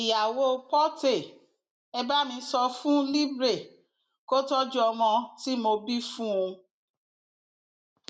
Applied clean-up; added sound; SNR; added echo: none; none; none; none.